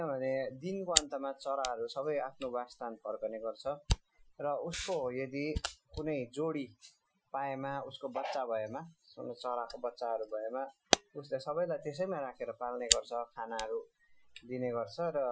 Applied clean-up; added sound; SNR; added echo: classical method Wiener filter.